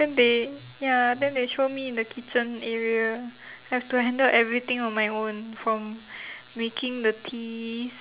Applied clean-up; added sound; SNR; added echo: none; none; none; none.